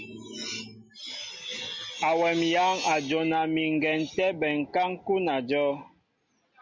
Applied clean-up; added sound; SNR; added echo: none; none; none; none.